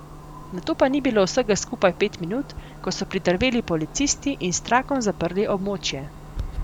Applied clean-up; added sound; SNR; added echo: none; Clock; 14 dB; none.